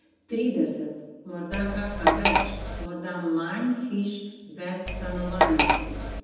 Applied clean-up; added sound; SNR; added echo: none; Cutlery, silverware; -4 dB; reverberation time 1.1 s.